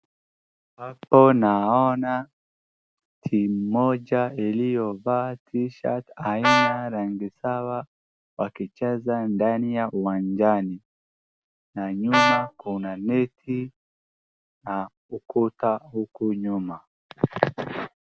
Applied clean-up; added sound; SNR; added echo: none; Brass instrument; -1 dB; none.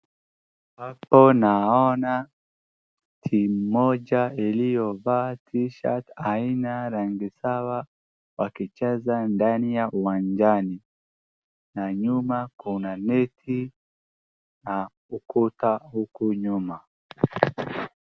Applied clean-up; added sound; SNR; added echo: none; none; none; none.